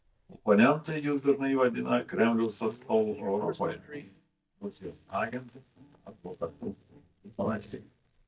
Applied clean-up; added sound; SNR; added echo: neural mask model DeepFilterNet 3.